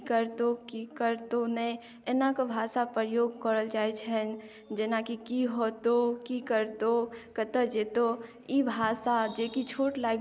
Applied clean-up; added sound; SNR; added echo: none; none; none; none.